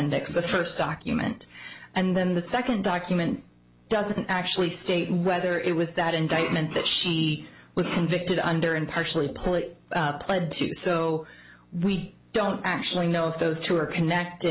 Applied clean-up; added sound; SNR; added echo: none; none; none; none.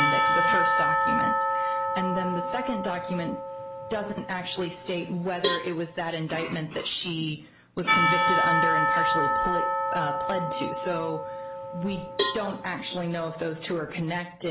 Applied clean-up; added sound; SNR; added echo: none; Cowbell + Church bell / Percussion; -4 dB; none.